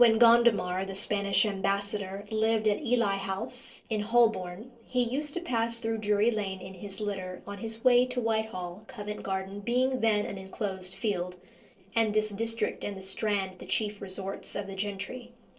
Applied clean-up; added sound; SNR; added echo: neural separator model SepFormer DNS4.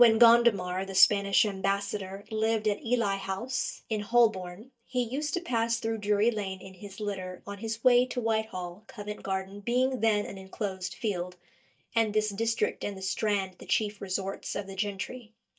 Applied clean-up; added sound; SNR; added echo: neural mask model DeepFilterNet 3.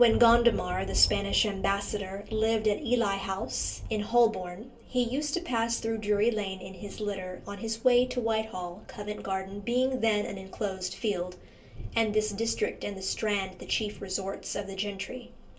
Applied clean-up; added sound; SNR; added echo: none; Thunder; 13 dB; reverberation time 0.2 s.